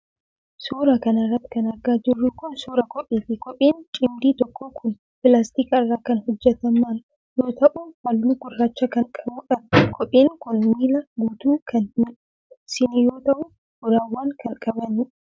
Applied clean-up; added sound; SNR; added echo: none; none; none; none.